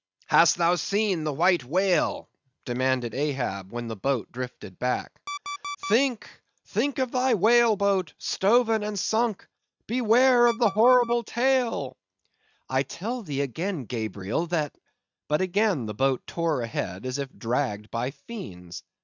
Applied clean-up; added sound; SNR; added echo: neural mask model RNNoise.